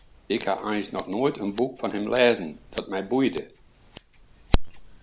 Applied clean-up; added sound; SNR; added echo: none; Scissors; 4 dB; none.